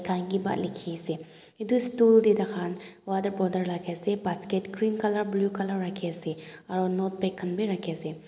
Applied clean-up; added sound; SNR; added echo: none; none; none; none.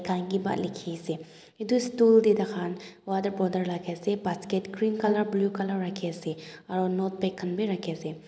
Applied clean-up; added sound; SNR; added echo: neural mask model Resemble Enhance denoiser.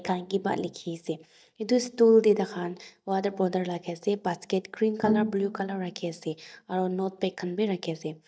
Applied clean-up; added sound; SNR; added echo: neural mask model DeepFilterNet 3.